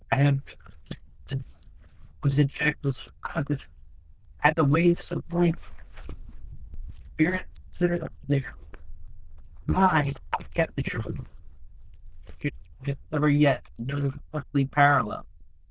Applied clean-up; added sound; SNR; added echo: neural diffusion model UNIVERSE++.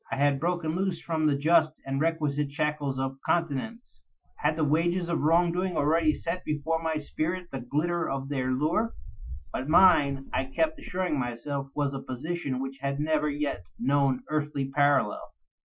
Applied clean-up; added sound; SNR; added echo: classical method Wiener filter.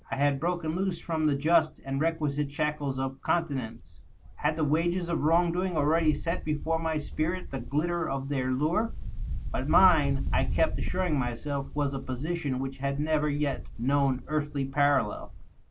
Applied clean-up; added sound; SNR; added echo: none; Wind; 7 dB; none.